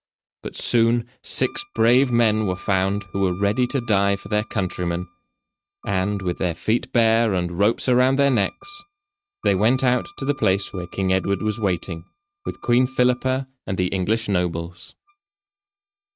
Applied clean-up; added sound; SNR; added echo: neural mask model RNNoise.